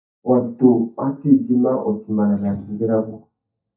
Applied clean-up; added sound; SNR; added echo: neural mask model DeepFilterNet 3.